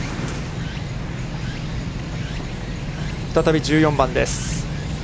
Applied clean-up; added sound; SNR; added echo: none; none; none; none.